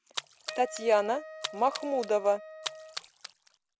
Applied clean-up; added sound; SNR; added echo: none; Splash, splatter + Wind instrument, woodwind instrument; 11 dB; none.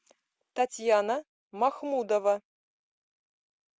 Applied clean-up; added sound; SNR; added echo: none; none; none; none.